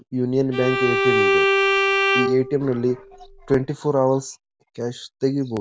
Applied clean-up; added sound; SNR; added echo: none; Bowed string instrument; -2 dB; none.